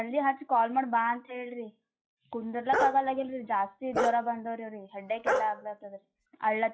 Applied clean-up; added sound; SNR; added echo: classical method log-MMSE.